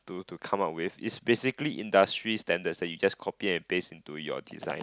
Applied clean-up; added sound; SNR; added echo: none; none; none; none.